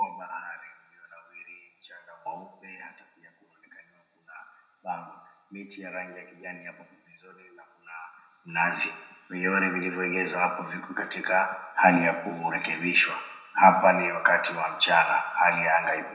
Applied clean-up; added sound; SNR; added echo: none; none; none; reverberation time 0.7 s.